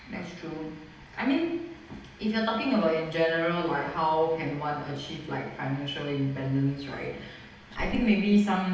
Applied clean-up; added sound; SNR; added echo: none; Growling; 19 dB; reverberation time 0.8 s.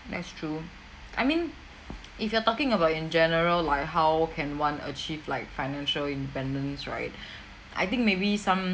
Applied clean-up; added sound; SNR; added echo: none; none; none; none.